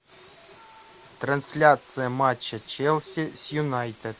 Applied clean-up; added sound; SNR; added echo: none; none; none; none.